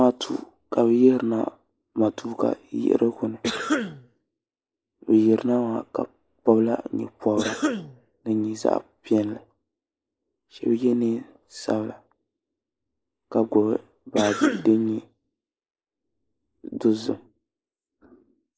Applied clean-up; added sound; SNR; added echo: neural mask model Resemble Enhance denoiser.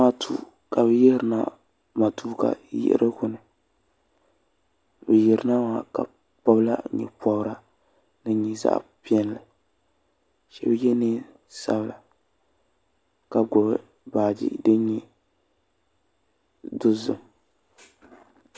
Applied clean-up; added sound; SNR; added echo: none; none; none; none.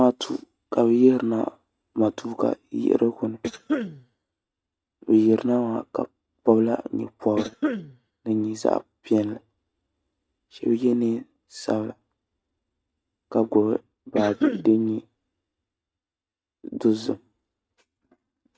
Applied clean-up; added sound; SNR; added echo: neural mask model RNNoise.